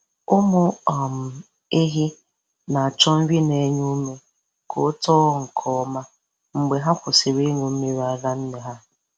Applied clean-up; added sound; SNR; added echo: none; none; none; none.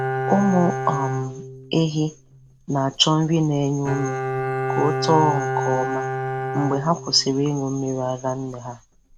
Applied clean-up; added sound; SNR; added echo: none; Bowed string instrument; 5 dB; none.